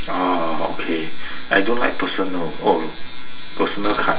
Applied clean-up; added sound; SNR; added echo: none; none; none; reverberation time 0.2 s.